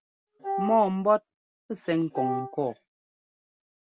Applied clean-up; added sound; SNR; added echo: none; Wind instrument, woodwind instrument; 4 dB; none.